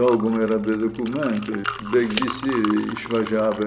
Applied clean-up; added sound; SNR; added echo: none; Liquid + Tick; 11 dB; none.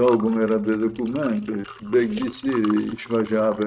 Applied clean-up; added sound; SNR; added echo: neural mask model RNNoise.